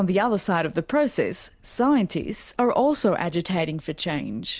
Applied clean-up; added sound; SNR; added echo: none; none; none; none.